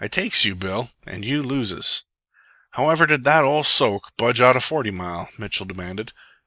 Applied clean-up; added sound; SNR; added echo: neural mask model Resemble Enhance denoiser.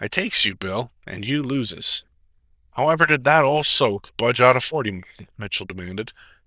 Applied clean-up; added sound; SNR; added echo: neural diffusion model UNIVERSE++.